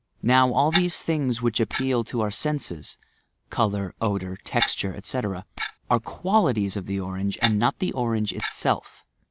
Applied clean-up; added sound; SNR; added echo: none; Clock; 8 dB; none.